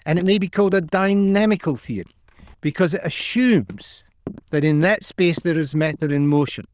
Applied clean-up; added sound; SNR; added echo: neural diffusion model UNIVERSE++.